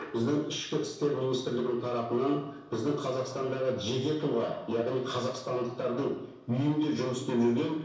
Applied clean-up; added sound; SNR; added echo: none; none; none; reverberation time 0.6 s.